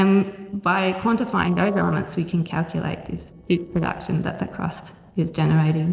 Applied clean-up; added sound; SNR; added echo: neural separator model SepFormer DNS4.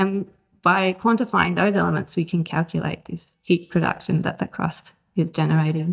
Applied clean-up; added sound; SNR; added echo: neural mask model DeepFilterNet 3.